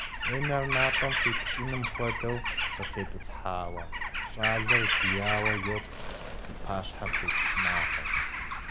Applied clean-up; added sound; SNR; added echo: none; Bird vocalization, bird call, bird song / Crow; -5 dB; none.